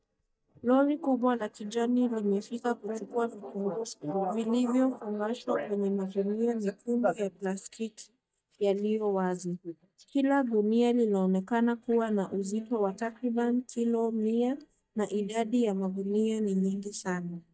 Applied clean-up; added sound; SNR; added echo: neural mask model DeepFilterNet 3.